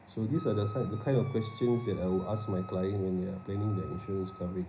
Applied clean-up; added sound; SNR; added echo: none; Wind instrument, woodwind instrument; 18 dB; reverberation time 0.5 s.